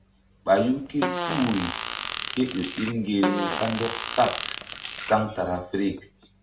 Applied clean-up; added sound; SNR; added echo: none; Fart; 4 dB; none.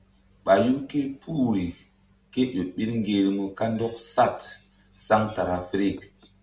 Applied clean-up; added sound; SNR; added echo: none; none; none; none.